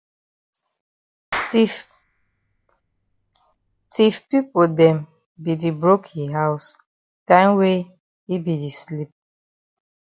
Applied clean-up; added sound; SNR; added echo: none; Clapping; 13 dB; none.